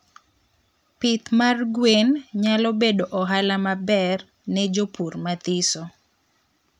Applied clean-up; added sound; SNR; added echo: none; none; none; none.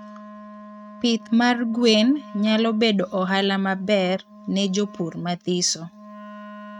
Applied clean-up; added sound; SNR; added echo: neural mask model RNNoise.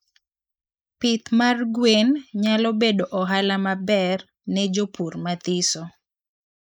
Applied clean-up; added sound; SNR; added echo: neural mask model Resemble Enhance denoiser.